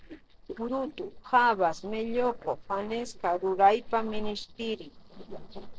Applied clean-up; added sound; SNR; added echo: neural separator model SepFormer DNS4.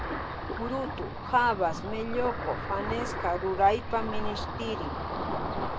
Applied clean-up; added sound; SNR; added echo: none; Ocean; 3 dB; none.